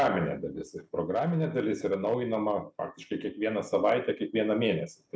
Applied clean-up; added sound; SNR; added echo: none; none; none; none.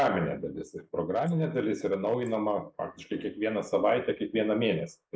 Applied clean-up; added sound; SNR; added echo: neural mask model Resemble Enhance denoiser.